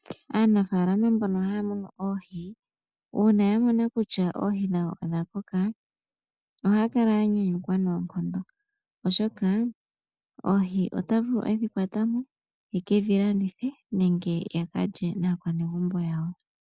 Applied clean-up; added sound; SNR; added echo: none; none; none; none.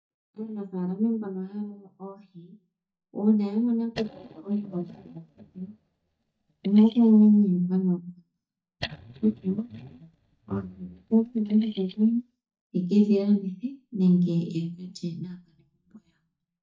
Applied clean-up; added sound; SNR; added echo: neural mask model DeepFilterNet 3.